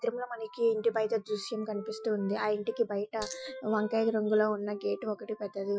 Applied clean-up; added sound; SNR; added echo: classical method Wiener filter.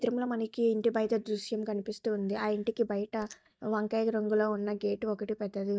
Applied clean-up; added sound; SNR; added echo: neural mask model DeepFilterNet 3.